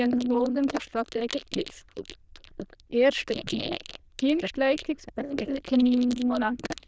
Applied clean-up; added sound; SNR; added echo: neural diffusion model UNIVERSE++.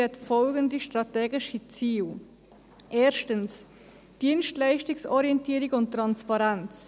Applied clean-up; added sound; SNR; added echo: none; none; none; none.